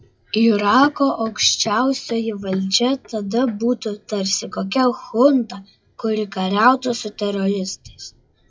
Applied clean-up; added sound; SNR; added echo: classical method log-MMSE.